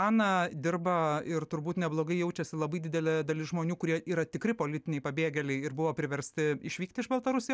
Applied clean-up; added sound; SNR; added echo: none; none; none; none.